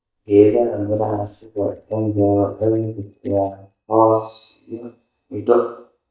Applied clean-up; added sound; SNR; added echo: neural mask model DeepFilterNet 3.